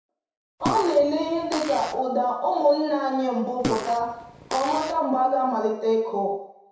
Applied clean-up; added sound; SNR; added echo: none; Fart; 9 dB; reverberation time 0.7 s.